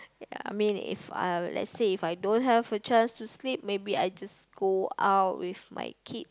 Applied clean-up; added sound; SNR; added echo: none; none; none; none.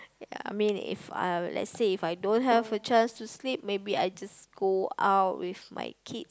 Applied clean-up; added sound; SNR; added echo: none; Bowed string instrument; 17 dB; none.